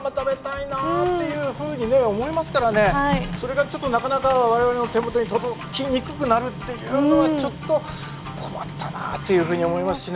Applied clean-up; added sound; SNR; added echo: none; Printer; 12 dB; none.